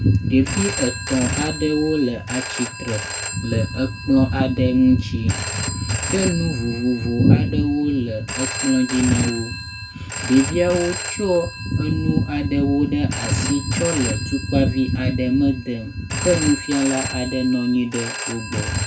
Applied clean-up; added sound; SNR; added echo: none; Telephone; 9 dB; reverberation time 0.2 s.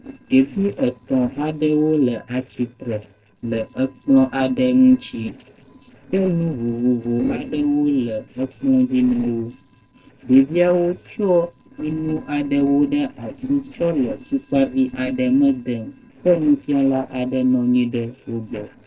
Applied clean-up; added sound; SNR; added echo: neural separator model SepFormer DNS4.